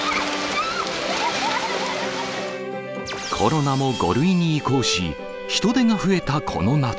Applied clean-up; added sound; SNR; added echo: none; Bowed string instrument; 13 dB; none.